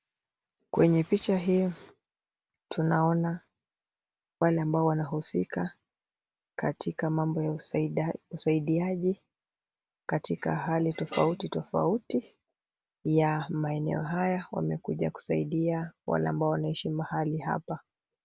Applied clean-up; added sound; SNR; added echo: none; none; none; none.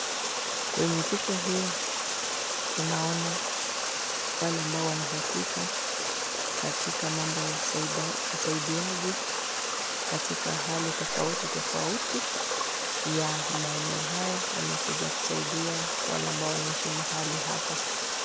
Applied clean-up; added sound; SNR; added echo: none; Water; -4 dB; none.